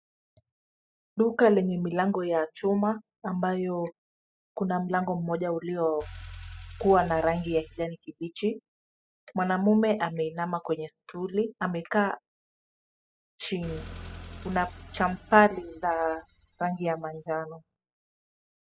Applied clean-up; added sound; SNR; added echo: classical method spectral subtraction.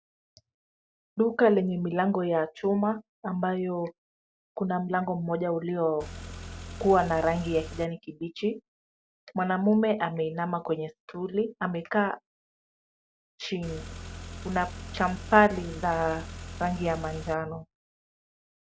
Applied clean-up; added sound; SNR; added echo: none; Car; 11 dB; none.